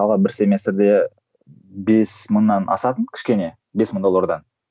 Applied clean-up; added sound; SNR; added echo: none; none; none; none.